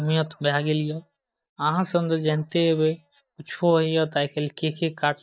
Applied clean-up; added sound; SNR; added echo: neural mask model DeepFilterNet 3.